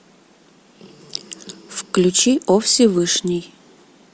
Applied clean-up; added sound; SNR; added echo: none; none; none; none.